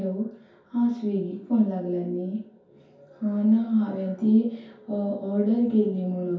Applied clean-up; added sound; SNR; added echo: none; none; none; reverberation time 0.6 s.